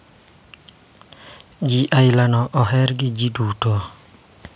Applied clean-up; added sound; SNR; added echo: none; none; none; none.